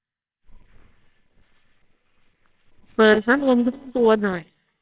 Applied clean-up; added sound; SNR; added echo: neural separator model SepFormer WHAMR!.